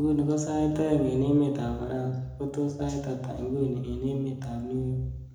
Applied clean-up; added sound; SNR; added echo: none; none; none; reverberation time 0.9 s.